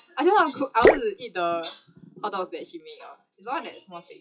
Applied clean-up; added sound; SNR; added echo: classical method WPE with log-MMSE.